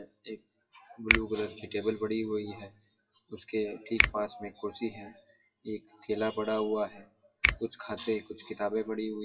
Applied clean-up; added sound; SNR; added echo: classical method WPE with log-MMSE.